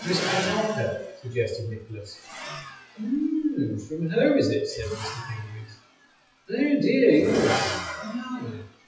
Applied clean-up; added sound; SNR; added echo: classical method WPE with log-MMSE.